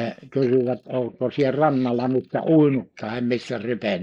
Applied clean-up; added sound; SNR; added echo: neural mask model Resemble Enhance denoiser.